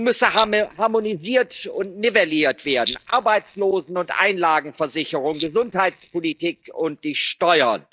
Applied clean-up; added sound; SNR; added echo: neural mask model DeepFilterNet 3.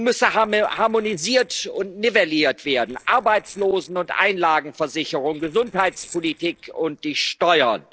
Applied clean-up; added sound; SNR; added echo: neural separator model SepFormer DNS4.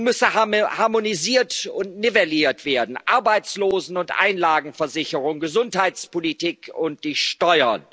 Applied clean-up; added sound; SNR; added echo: none; none; none; none.